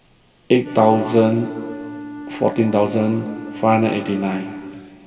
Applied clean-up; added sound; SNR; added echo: none; Wind instrument, woodwind instrument; 13 dB; reverberation time 2.3 s.